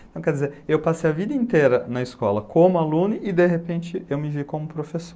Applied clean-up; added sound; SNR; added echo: none; none; none; none.